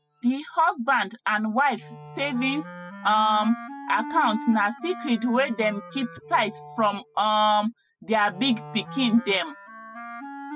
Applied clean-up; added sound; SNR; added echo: classical method spectral subtraction.